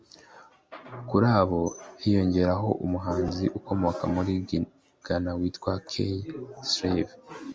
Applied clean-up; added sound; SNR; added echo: none; none; none; none.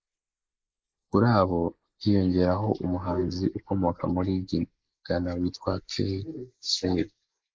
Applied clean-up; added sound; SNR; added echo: neural mask model Resemble Enhance denoiser.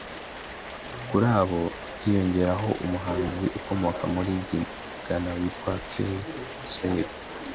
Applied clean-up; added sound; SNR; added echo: none; Rain; 10 dB; none.